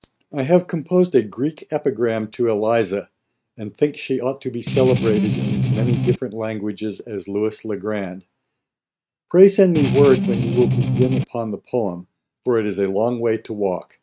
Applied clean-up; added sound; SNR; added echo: neural mask model RNNoise.